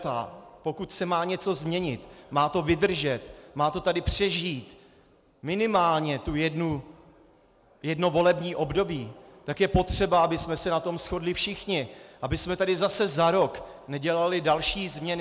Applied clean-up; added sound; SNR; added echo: none; none; none; none.